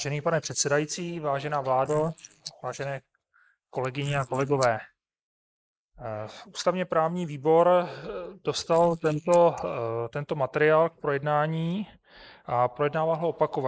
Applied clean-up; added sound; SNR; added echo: neural mask model Resemble Enhance denoiser.